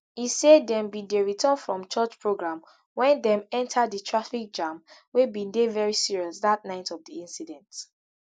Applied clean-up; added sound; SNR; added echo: none; none; none; none.